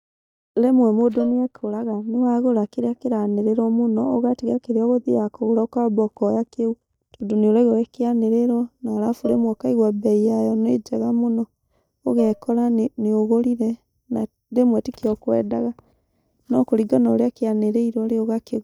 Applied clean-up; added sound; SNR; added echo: neural mask model DeepFilterNet 3.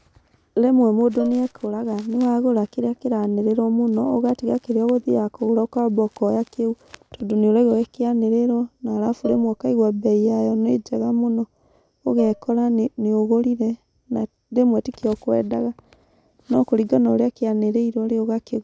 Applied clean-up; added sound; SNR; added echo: none; Dishes, pots, and pans; 17 dB; none.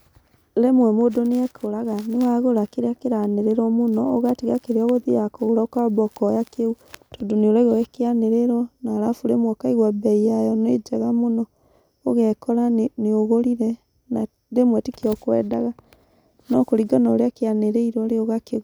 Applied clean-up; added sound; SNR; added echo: none; none; none; none.